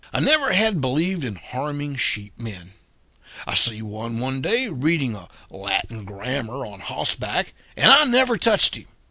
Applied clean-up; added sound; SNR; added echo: none; none; none; none.